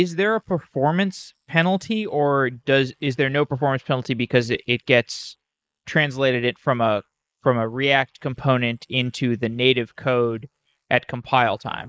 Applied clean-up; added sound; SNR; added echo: neural mask model Resemble Enhance denoiser.